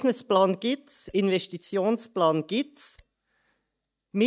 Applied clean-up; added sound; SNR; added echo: neural mask model DeepFilterNet 3.